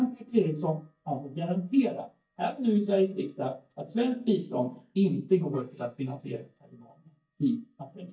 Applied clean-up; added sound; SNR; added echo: neural mask model DeepFilterNet 3.